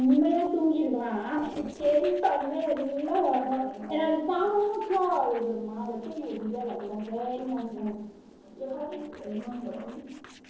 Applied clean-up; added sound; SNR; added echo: neural separator model SepFormer DNS4.